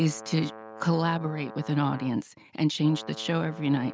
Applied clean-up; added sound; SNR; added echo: none; Brass instrument; 16 dB; none.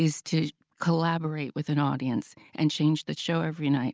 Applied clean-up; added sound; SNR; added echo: none; none; none; none.